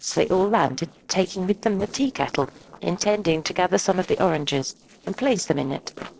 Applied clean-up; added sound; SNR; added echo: neural separator model SepFormer DNS4.